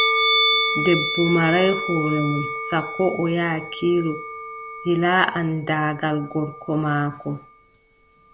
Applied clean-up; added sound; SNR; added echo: none; Musical instrument; 3 dB; none.